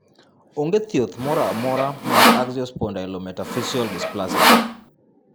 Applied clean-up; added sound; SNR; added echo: none; Sawing; -4 dB; none.